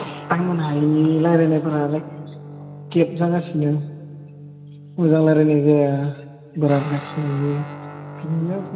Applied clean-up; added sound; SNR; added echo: none; Guitar; 16 dB; reverberation time 1.9 s.